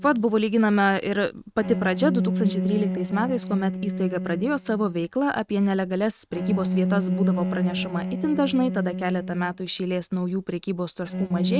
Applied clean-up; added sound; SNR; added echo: neural mask model RNNoise.